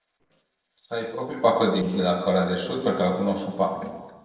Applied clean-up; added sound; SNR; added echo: neural separator model SepFormer DNS4.